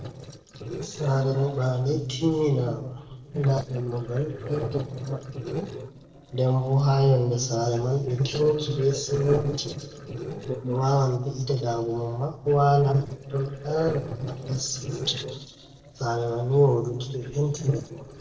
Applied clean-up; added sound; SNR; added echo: neural separator model SepFormer DNS4.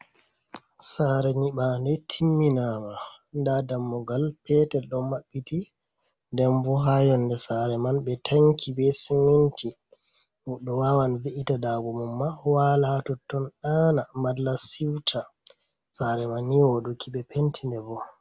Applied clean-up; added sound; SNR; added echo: none; none; none; none.